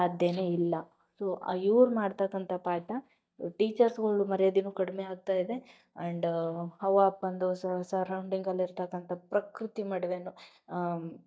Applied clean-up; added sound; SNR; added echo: neural mask model DeepFilterNet 3.